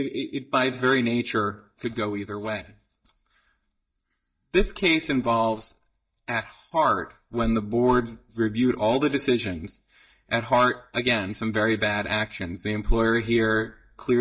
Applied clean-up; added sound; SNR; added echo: neural mask model DeepFilterNet 3.